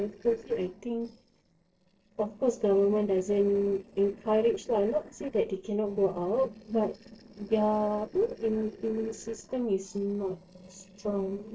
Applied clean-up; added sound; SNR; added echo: neural separator model SepFormer DNS4.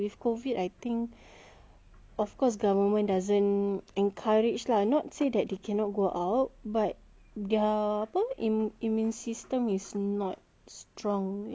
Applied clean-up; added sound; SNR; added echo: none; none; none; none.